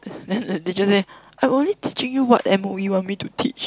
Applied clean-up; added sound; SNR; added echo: none; none; none; none.